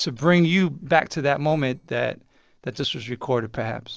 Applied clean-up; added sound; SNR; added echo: neural separator model SepFormer DNS4.